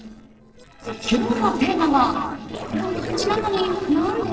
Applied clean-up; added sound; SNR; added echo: neural separator model SepFormer DNS4.